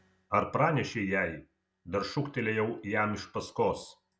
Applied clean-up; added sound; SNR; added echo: none; none; none; none.